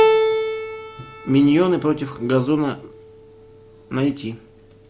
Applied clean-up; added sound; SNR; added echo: none; Keyboard (musical); 3 dB; none.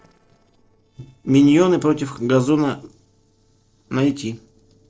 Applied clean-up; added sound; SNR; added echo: neural separator model SepFormer DNS4.